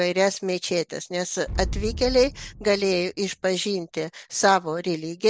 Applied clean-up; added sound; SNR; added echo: none; Explosion; 13 dB; none.